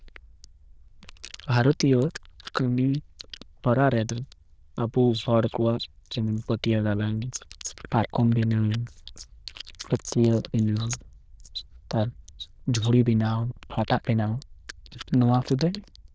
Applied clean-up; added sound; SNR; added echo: neural diffusion model UNIVERSE++.